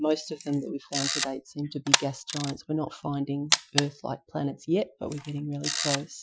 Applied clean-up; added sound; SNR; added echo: classical method Wiener filter.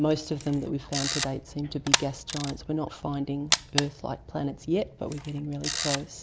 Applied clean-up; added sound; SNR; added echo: none; Camera; 3 dB; none.